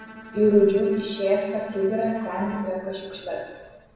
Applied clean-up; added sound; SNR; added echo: none; Bowed string instrument; 19 dB; reverberation time 1.2 s.